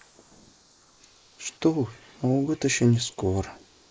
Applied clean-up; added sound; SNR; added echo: neural mask model Resemble Enhance denoiser.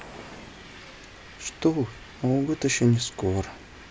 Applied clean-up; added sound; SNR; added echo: none; Train; 19 dB; none.